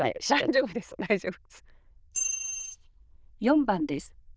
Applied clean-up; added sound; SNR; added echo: neural diffusion model UNIVERSE++.